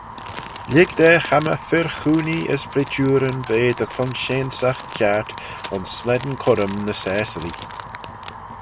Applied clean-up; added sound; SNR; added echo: none; Crumpling, crinkling + Fire; 13 dB; none.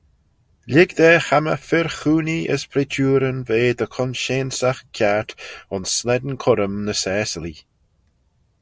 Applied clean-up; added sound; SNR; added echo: none; none; none; none.